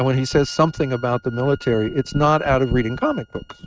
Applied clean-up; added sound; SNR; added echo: neural mask model RNNoise.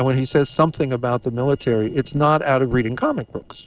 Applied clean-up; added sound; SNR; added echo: neural separator model SepFormer DNS4.